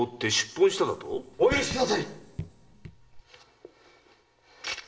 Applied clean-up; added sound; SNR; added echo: none; Raindrop / Drip; 12 dB; reverberation time 1.2 s.